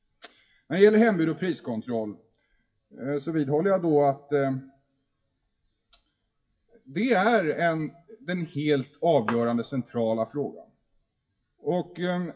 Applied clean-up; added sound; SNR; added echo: classical method WPE with log-MMSE.